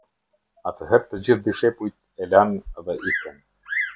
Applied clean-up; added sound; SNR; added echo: none; Bird vocalization, bird call, bird song; 11 dB; none.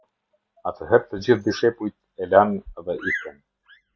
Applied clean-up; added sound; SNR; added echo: neural mask model RNNoise.